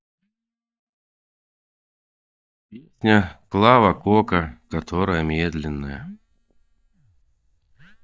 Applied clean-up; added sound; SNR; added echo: neural mask model DeepFilterNet 3.